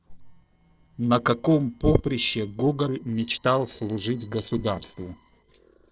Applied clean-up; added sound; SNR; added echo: neural separator model SepFormer DNS4.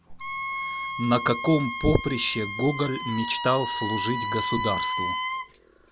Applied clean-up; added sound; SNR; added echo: none; Wind instrument, woodwind instrument; 4 dB; none.